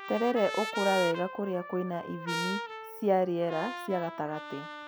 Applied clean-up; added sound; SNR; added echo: none; Trumpet; 7 dB; none.